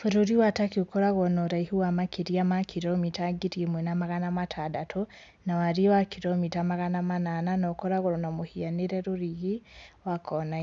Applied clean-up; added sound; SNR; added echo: none; none; none; none.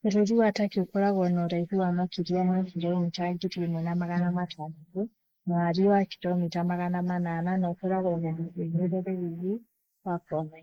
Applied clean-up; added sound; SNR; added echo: neural mask model Resemble Enhance denoiser.